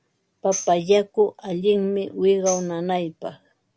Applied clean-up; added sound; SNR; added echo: none; Tambourine; 15 dB; none.